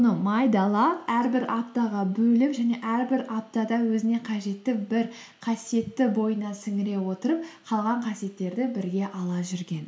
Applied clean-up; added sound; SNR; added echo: none; none; none; none.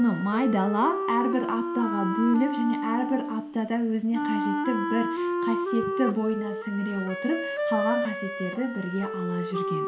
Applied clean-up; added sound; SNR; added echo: none; Wind instrument, woodwind instrument; 3 dB; none.